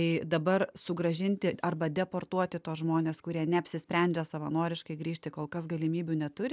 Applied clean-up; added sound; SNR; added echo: none; none; none; none.